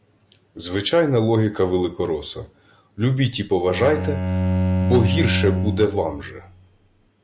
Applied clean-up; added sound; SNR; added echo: none; Bowed string instrument; 1 dB; none.